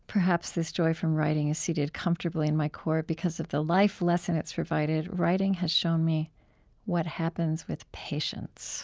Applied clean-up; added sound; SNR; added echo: none; none; none; none.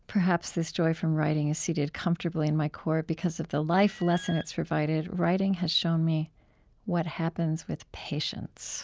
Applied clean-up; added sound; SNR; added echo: none; Alarm; 17 dB; none.